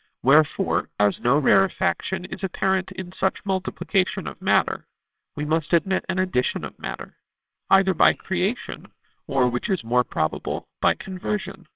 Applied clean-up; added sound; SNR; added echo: neural separator model SepFormer WHAMR!.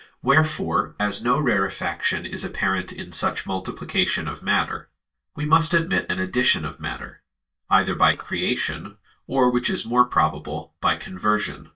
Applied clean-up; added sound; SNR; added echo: neural mask model DeepFilterNet 3.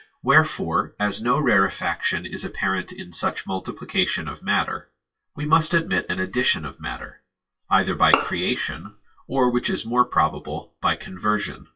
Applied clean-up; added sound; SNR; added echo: classical method WPE with log-MMSE.